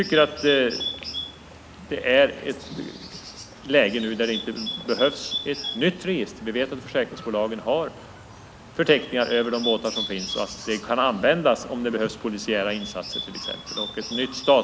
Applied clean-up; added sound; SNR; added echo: none; Bird; 11 dB; none.